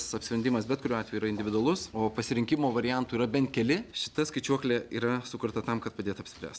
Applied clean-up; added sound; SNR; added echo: none; none; none; none.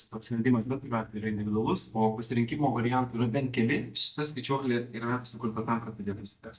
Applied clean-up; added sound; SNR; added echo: neural mask model DeepFilterNet 3.